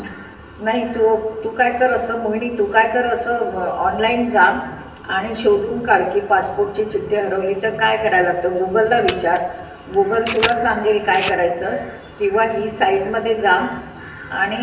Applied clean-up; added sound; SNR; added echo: none; Camera; 11 dB; reverberation time 1.0 s.